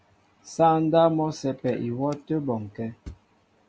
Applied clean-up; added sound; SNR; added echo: none; none; none; none.